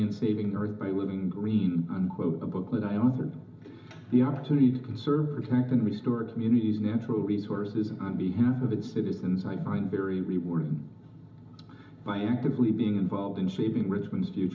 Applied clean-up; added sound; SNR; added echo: none; none; none; reverberation time 0.4 s.